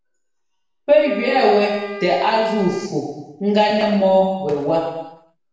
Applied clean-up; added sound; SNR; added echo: none; Wind instrument, woodwind instrument; 14 dB; reverberation time 0.9 s.